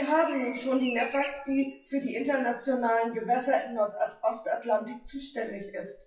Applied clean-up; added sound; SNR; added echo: classical method WPE with log-MMSE.